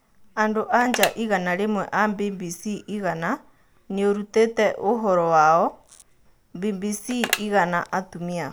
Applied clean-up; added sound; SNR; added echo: none; Telephone; 9 dB; none.